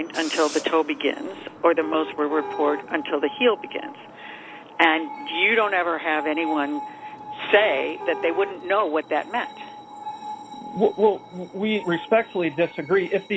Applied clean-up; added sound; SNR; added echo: none; Car + Screech; 12 dB; none.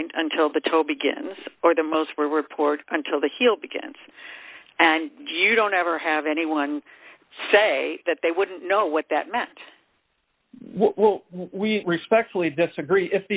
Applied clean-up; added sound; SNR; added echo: none; none; none; none.